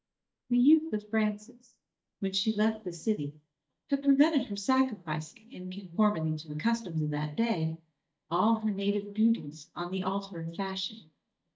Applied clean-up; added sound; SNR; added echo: neural mask model DeepFilterNet 3.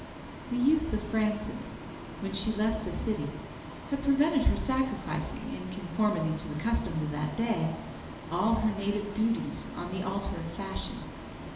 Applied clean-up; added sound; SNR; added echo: none; Bus; 11 dB; reverberation time 1.0 s.